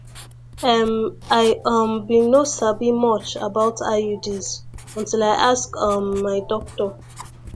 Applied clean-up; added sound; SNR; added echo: none; Writing; 18 dB; none.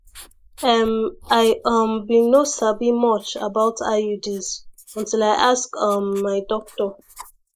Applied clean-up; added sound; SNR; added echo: neural mask model Resemble Enhance denoiser.